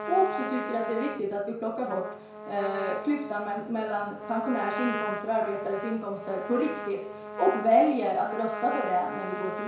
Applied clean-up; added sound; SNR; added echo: none; Trumpet; 8 dB; reverberation time 0.6 s.